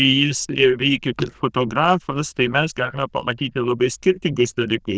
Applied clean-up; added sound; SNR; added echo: neural diffusion model UNIVERSE++.